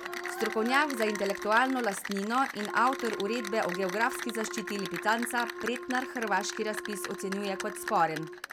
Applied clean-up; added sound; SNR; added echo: none; Applause / Cheering + Wind instrument, woodwind instrument; 7 dB; none.